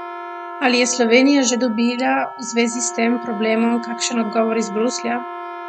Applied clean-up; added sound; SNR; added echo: none; Wind instrument, woodwind instrument + Wind instrument, woodwind instrument; 12 dB; none.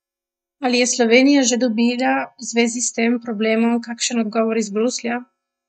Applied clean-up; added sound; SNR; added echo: neural mask model DeepFilterNet 3.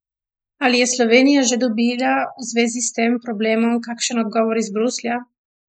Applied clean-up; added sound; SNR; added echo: neural mask model Resemble Enhance denoiser.